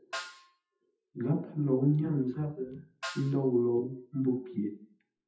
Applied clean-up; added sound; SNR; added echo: classical method WPE with log-MMSE.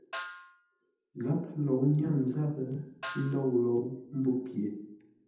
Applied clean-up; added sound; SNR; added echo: none; Snare drum; 15 dB; reverberation time 0.8 s.